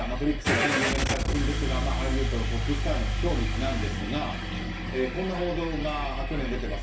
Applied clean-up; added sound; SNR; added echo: none; Engine starting / Car; -3 dB; reverberation time 0.3 s.